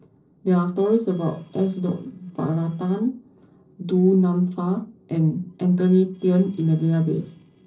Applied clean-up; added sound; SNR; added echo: neural separator model SepFormer DNS4.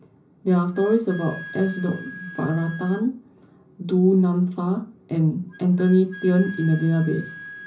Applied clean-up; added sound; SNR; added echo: none; Wind instrument, woodwind instrument; 18 dB; reverberation time 0.5 s.